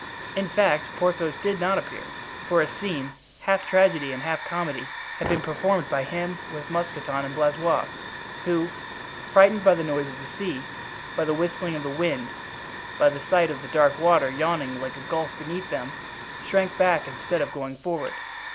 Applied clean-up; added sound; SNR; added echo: none; Hiss / Fire; 11 dB; none.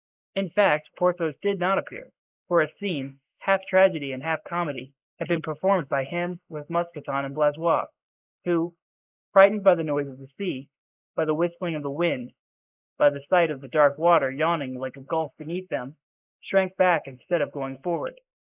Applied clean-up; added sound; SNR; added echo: neural mask model Resemble Enhance denoiser.